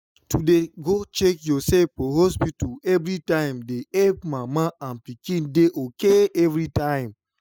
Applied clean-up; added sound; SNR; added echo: classical method spectral subtraction.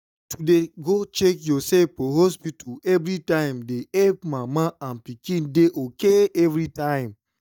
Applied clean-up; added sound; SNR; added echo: neural mask model DeepFilterNet 3.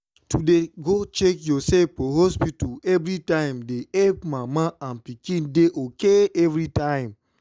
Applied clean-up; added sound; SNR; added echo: none; none; none; none.